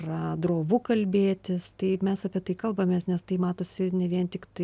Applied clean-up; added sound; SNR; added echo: none; none; none; none.